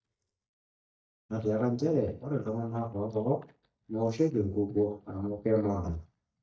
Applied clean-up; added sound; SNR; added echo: neural mask model DeepFilterNet 3.